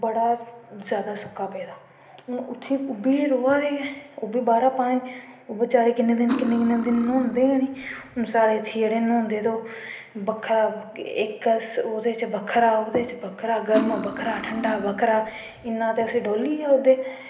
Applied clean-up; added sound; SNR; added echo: none; Cutlery, silverware; 8 dB; reverberation time 1.1 s.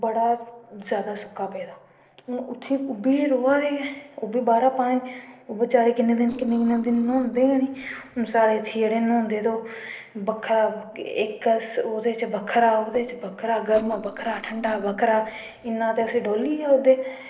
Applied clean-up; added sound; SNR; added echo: neural separator model SepFormer DNS4.